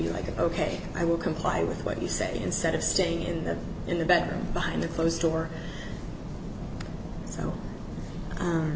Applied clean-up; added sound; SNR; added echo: none; none; none; none.